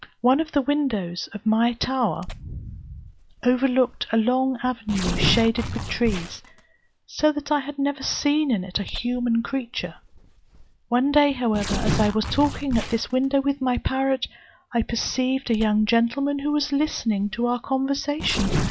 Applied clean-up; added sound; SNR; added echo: none; Tearing; 10 dB; none.